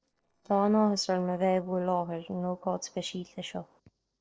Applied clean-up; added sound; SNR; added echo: neural separator model SepFormer DNS4.